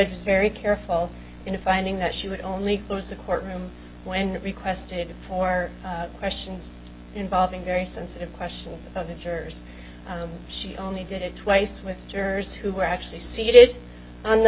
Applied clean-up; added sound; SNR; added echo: none; none; none; none.